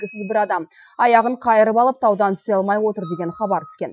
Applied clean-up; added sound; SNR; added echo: classical method Wiener filter.